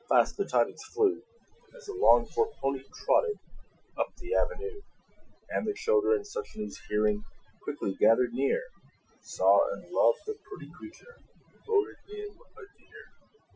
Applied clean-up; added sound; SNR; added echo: classical method Wiener filter.